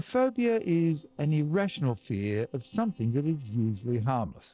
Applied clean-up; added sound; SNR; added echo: neural separator model SepFormer DNS4.